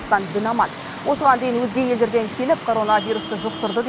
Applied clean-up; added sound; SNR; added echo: none; Traffic noise, roadway noise; 11 dB; none.